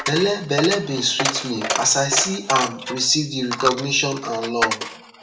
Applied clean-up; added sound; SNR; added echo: none; Coin (dropping); 5 dB; reverberation time 0.4 s.